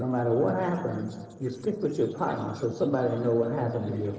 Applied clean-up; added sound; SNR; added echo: neural separator model SepFormer DNS4.